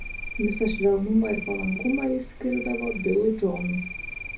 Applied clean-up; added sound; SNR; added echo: none; Cricket; 9 dB; reverberation time 0.4 s.